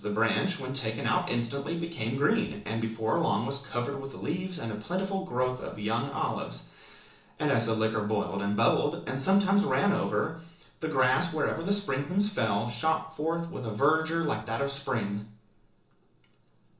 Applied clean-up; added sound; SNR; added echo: neural separator model SepFormer DNS4.